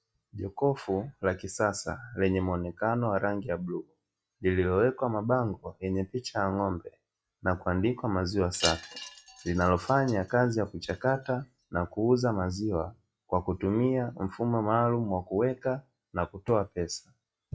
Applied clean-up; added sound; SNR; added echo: classical method log-MMSE.